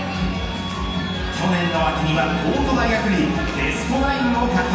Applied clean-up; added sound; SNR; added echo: none; none; none; reverberation time 1.2 s.